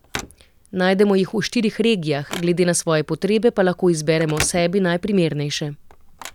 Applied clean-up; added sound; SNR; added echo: none; Telephone; 17 dB; none.